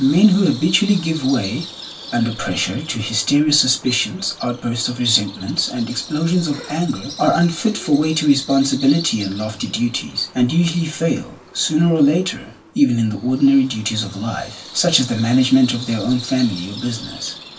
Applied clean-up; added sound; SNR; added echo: none; Bird vocalization, bird call, bird song; 17 dB; reverberation time 0.2 s.